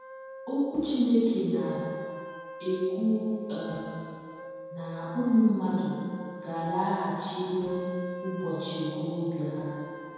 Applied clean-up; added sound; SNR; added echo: none; Wind instrument, woodwind instrument; 12 dB; reverberation time 2.1 s.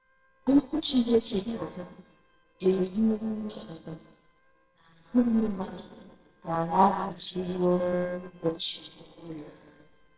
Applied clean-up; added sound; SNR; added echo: neural separator model SepFormer WHAMR!.